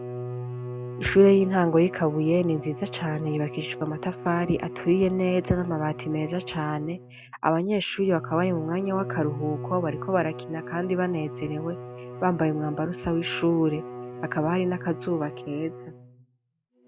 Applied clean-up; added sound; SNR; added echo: none; Bowed string instrument; 11 dB; none.